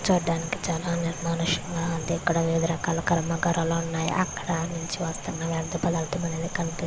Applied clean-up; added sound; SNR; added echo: none; Cricket; 12 dB; none.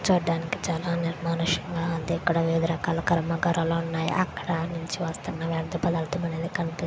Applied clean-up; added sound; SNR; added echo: none; none; none; none.